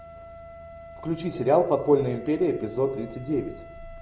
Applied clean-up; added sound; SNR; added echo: none; Wind instrument, woodwind instrument; 18 dB; none.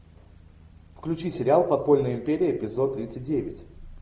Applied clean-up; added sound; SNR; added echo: none; none; none; none.